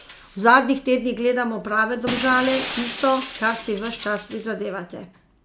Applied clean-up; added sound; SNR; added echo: none; Shatter; 10 dB; none.